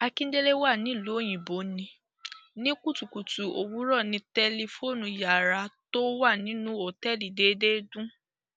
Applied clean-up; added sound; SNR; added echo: none; none; none; none.